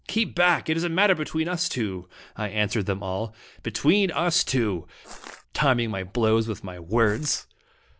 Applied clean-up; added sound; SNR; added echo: neural separator model SepFormer DNS4.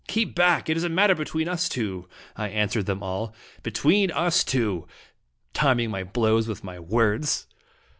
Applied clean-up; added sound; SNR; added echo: none; none; none; none.